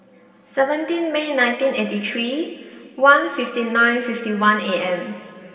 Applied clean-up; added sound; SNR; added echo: none; none; none; reverberation time 2.7 s.